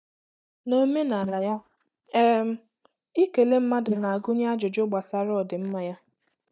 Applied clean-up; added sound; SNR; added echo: neural mask model DeepFilterNet 3.